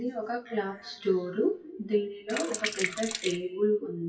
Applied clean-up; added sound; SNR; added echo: classical method WPE with log-MMSE.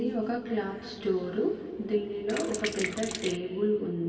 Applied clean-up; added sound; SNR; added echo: none; Sink (filling or washing); 6 dB; reverberation time 2.5 s.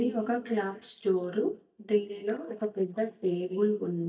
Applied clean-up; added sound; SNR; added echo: neural mask model DeepFilterNet 3.